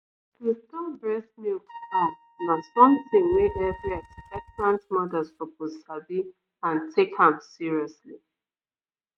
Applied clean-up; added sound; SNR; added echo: neural mask model RNNoise.